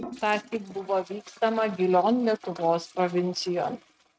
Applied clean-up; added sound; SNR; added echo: neural mask model RNNoise.